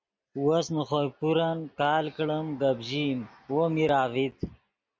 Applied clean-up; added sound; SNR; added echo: none; none; none; none.